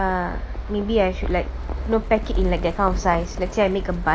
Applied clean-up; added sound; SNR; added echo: none; Livestock, farm animals, working animals; 16 dB; none.